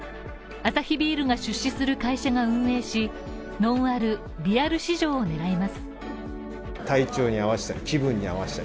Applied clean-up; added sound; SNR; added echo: none; none; none; none.